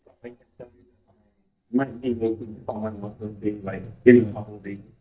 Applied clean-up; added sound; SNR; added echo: neural mask model DeepFilterNet 3.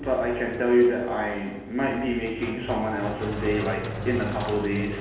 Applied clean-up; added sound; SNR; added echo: none; Sink (filling or washing); 10 dB; reverberation time 1.1 s.